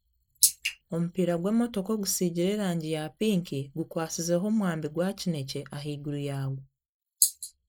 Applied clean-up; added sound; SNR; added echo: neural mask model Resemble Enhance denoiser.